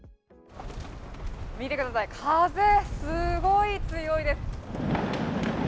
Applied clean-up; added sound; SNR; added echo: none; none; none; none.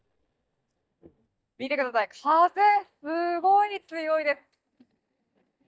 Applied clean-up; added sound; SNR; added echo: neural mask model DeepFilterNet 3.